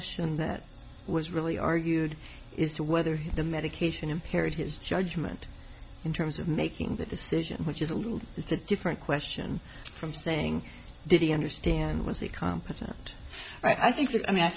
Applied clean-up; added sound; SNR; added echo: none; none; none; none.